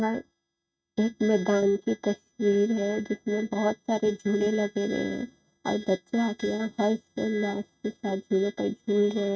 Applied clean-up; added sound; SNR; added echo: neural mask model RNNoise.